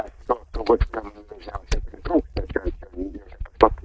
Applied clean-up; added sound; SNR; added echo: neural mask model DeepFilterNet 3.